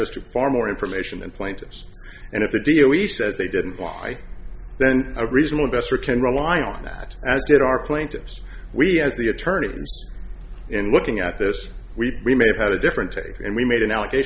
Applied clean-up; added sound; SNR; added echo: none; none; none; none.